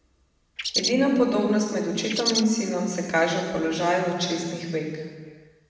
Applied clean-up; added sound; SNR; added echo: none; Bird; 2 dB; reverberation time 1.5 s.